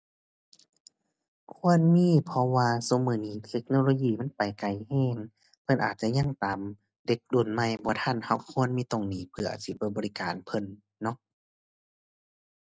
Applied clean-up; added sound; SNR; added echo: none; none; none; none.